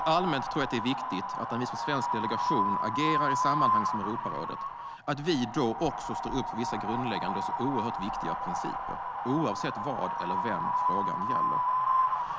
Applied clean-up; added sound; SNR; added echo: none; Wind; -2 dB; none.